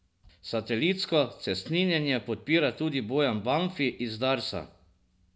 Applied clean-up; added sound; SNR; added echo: none; none; none; none.